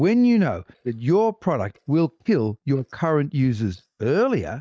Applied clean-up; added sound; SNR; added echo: neural mask model DeepFilterNet 3.